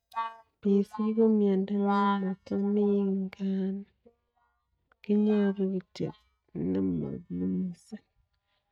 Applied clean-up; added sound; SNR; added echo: neural mask model DeepFilterNet 3.